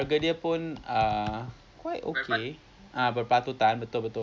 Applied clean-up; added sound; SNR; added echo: none; none; none; none.